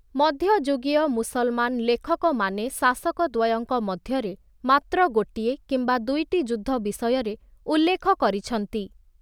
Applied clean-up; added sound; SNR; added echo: none; none; none; none.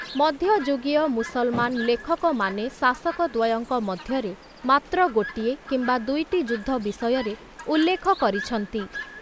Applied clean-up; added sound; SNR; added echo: none; Chirp, tweet; 15 dB; none.